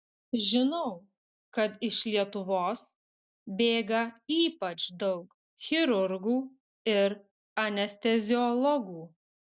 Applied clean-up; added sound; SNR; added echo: none; none; none; none.